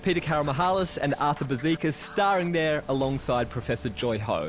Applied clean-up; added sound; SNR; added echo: none; Waves, surf + Scratching (performance technique); 19 dB; none.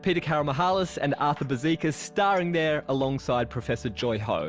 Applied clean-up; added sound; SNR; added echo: none; none; none; none.